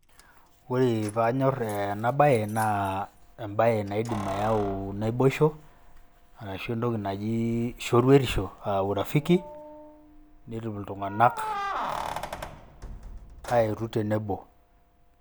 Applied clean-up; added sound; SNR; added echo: none; Keys jangling; 14 dB; none.